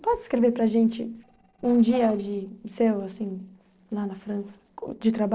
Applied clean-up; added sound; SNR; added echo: neural separator model SepFormer DNS4.